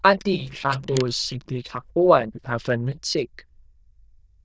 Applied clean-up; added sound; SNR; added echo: neural diffusion model UNIVERSE++.